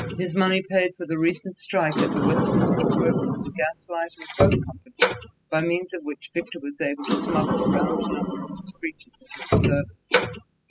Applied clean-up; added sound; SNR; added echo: classical method spectral subtraction.